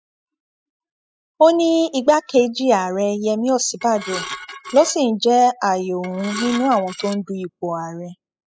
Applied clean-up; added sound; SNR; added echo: classical method spectral subtraction.